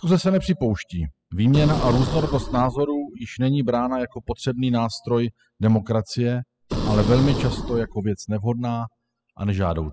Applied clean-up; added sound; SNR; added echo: classical method spectral subtraction.